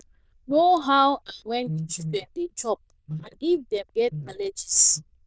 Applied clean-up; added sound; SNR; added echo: neural diffusion model UNIVERSE++.